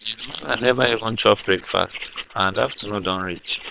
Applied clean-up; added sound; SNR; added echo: neural separator model SepFormer WHAM!.